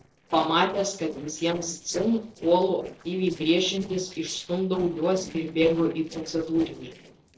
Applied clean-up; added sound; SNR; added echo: neural separator model SepFormer DNS4.